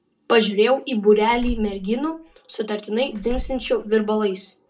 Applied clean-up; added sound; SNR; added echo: none; Slam; 12 dB; reverberation time 0.2 s.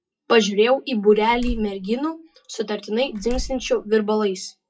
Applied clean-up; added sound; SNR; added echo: classical method WPE with log-MMSE.